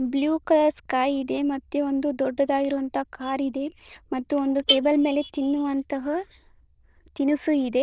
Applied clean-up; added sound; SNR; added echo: neural diffusion model UNIVERSE++.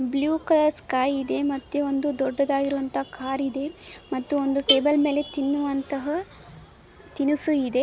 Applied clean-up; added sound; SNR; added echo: none; Alarm / Car; 13 dB; none.